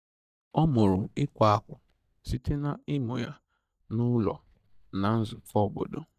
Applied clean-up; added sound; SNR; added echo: neural mask model DeepFilterNet 3.